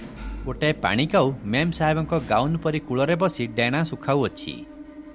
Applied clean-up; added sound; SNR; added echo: none; Engine / Mechanisms; 15 dB; none.